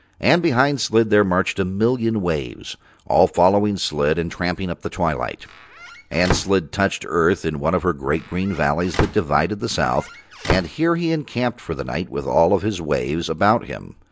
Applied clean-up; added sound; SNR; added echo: none; Squeak / Slam / Wood; 7 dB; none.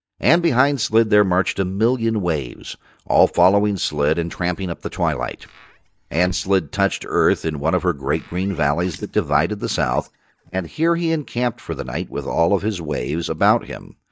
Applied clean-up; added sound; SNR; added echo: neural mask model DeepFilterNet 3.